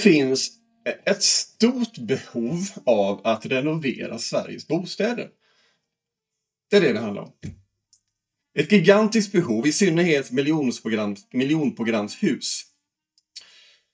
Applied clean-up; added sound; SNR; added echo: neural mask model DeepFilterNet 3.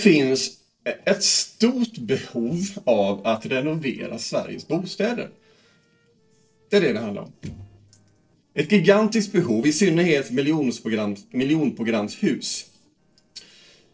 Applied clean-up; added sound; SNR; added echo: neural separator model SepFormer DNS4.